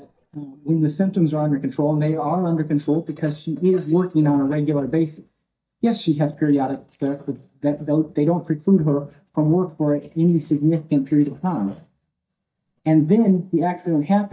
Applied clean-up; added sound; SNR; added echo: neural mask model DeepFilterNet 3.